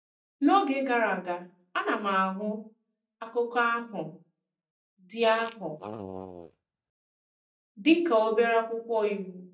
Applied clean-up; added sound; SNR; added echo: neural mask model DeepFilterNet 3.